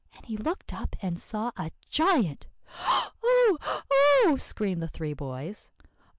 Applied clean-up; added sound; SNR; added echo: none; none; none; none.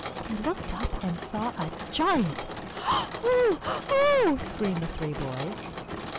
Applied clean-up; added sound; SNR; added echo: none; Mechanisms; 8 dB; none.